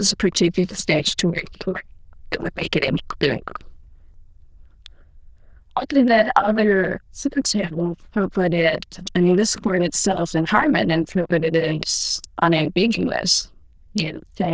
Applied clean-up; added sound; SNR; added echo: neural diffusion model UNIVERSE++.